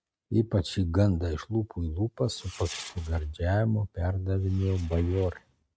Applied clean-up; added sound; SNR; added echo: neural mask model RNNoise.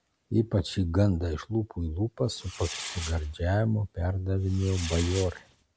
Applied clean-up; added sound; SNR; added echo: none; Fireworks; 13 dB; none.